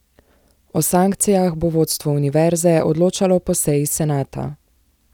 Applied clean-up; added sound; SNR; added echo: none; none; none; none.